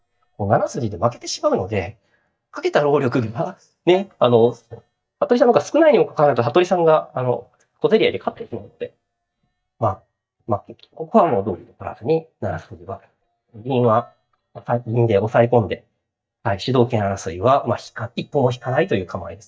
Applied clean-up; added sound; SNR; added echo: neural mask model DeepFilterNet 3.